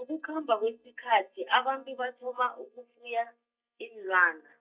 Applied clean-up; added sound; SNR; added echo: neural mask model DeepFilterNet 3.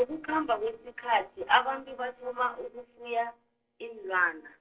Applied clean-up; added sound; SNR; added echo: neural separator model SepFormer DNS4.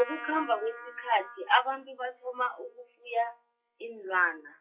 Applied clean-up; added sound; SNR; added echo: classical method WPE with log-MMSE.